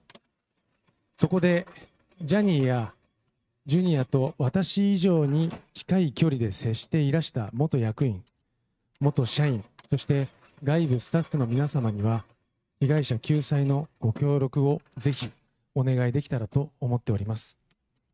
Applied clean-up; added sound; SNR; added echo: neural mask model RNNoise.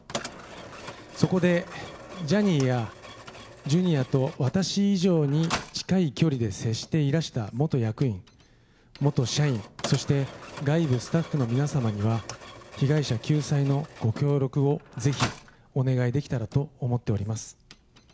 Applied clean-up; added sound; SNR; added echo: none; Mechanisms; 15 dB; none.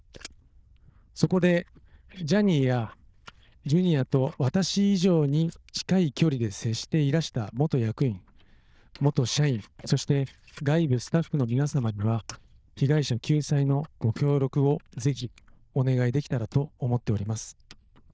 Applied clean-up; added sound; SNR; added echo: neural diffusion model UNIVERSE++.